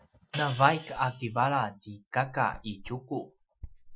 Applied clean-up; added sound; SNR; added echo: classical method Wiener filter.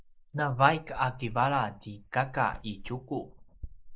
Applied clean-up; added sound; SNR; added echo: neural mask model Resemble Enhance denoiser.